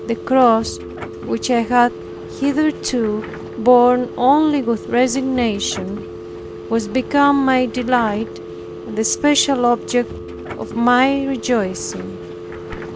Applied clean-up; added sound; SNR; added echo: none; Subway, metro, underground + Telephone; 12 dB; none.